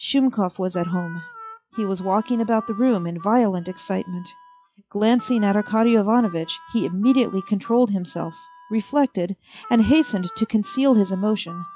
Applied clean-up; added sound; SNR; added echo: classical method log-MMSE.